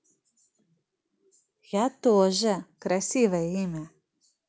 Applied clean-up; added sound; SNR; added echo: none; none; none; none.